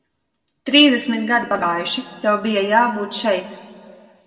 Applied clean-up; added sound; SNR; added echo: none; none; none; reverberation time 1.7 s.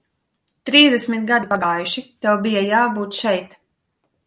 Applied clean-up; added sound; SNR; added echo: none; none; none; none.